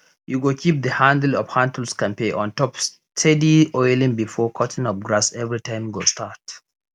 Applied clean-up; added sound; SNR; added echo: none; none; none; none.